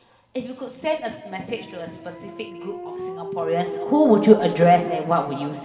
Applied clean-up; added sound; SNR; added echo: none; Dog; 12 dB; reverberation time 2.0 s.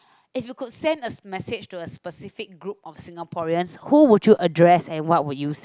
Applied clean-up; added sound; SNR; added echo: none; none; none; none.